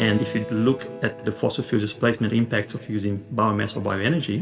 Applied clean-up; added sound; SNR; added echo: none; Keyboard (musical); 16 dB; reverberation time 1.6 s.